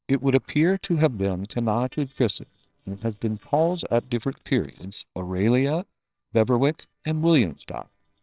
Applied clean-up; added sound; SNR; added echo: neural separator model SepFormer WHAMR!.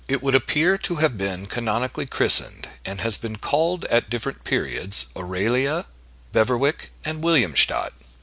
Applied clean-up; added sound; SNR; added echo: none; none; none; none.